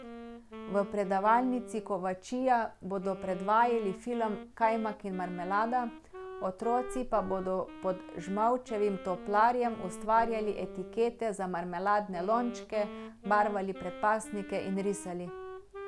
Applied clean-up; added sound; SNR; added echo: none; Wind instrument, woodwind instrument; 14 dB; none.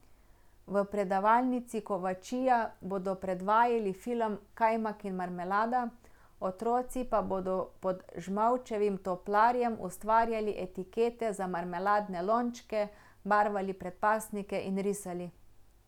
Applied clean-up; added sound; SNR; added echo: none; none; none; none.